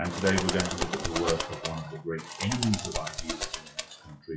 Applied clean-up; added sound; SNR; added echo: classical method WPE with log-MMSE.